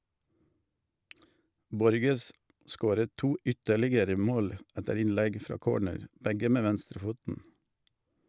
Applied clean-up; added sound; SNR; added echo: none; none; none; none.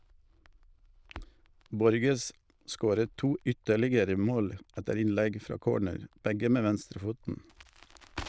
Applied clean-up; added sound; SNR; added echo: neural diffusion model UNIVERSE++.